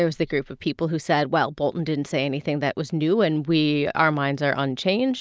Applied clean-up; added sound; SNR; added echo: none; none; none; none.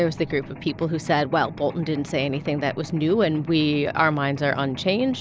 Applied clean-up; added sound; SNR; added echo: none; Mechanisms; 14 dB; none.